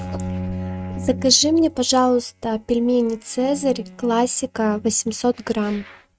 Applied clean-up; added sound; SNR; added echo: neural mask model RNNoise.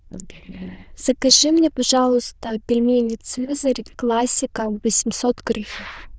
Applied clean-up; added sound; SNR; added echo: neural diffusion model UNIVERSE++.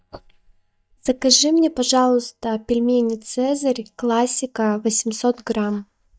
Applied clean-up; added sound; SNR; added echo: neural mask model DeepFilterNet 3.